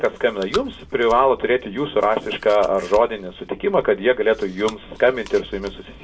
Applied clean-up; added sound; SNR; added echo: none; Chewing, mastication; 20 dB; reverberation time 0.2 s.